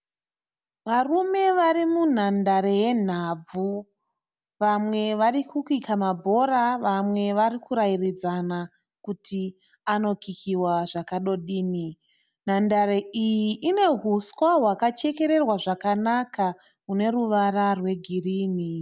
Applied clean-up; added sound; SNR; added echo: none; none; none; none.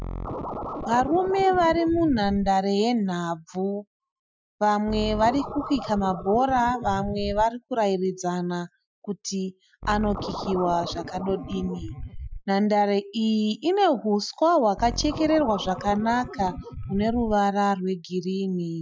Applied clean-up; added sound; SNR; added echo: classical method Wiener filter.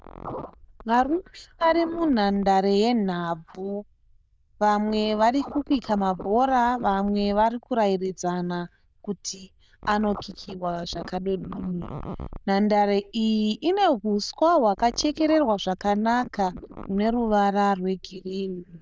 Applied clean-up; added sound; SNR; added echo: neural diffusion model UNIVERSE++.